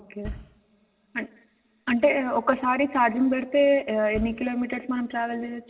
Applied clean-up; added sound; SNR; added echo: none; Bass drum; 16 dB; reverberation time 1.8 s.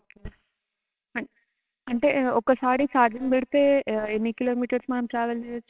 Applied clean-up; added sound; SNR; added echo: neural separator model SepFormer WHAMR!.